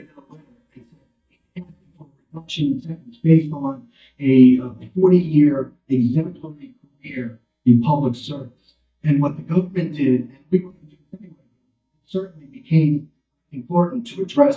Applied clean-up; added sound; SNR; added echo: neural mask model DeepFilterNet 3.